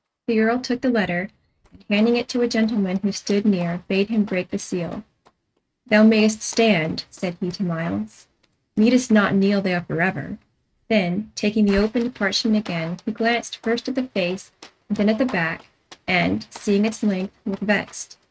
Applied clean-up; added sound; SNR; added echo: neural mask model RNNoise.